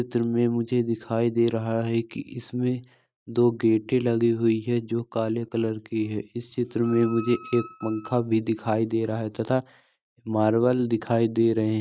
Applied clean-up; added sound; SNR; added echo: neural mask model RNNoise.